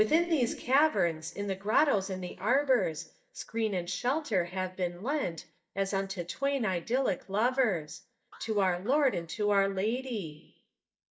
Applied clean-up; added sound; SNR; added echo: neural mask model DeepFilterNet 3.